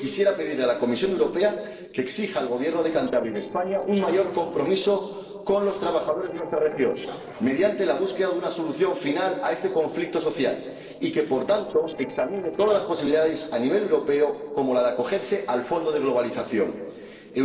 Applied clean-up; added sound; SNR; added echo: neural separator model SepFormer DNS4.